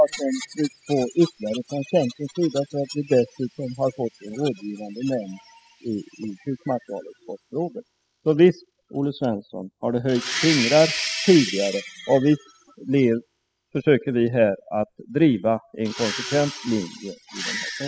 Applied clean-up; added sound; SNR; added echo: classical method spectral subtraction.